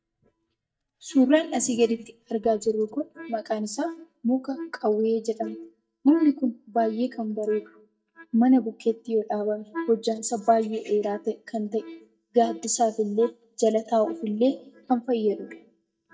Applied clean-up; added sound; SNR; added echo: neural mask model DeepFilterNet 3.